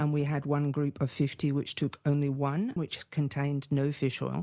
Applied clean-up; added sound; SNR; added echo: none; none; none; none.